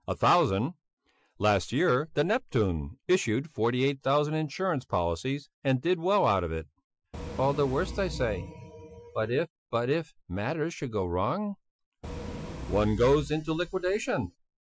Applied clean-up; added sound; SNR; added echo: classical method Wiener filter.